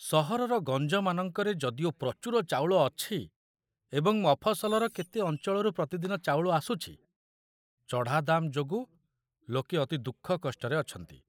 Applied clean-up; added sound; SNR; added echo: neural mask model Resemble Enhance denoiser.